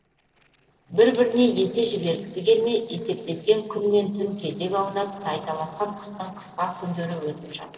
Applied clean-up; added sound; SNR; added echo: neural separator model SepFormer DNS4.